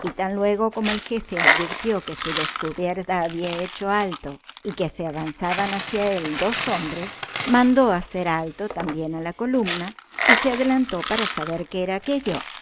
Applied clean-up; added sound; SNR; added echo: none; Coin (dropping); 4 dB; none.